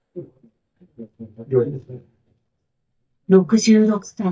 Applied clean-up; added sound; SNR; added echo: neural mask model DeepFilterNet 3.